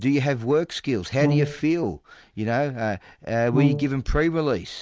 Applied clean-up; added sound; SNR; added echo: none; Brass instrument; 2 dB; none.